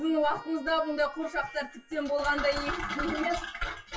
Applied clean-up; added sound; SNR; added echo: classical method WPE with log-MMSE.